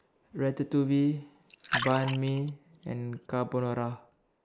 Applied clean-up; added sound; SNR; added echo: neural mask model Resemble Enhance denoiser.